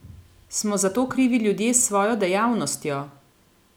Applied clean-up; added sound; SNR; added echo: none; none; none; none.